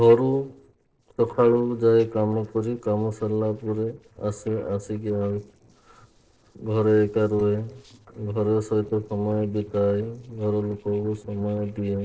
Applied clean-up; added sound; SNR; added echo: neural separator model SepFormer DNS4.